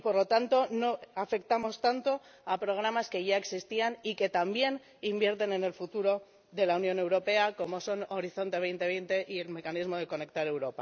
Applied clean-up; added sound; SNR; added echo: none; none; none; none.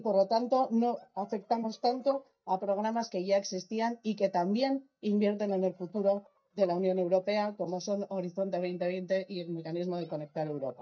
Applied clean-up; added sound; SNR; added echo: neural mask model DeepFilterNet 3.